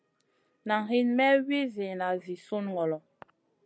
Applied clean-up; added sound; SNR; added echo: none; none; none; none.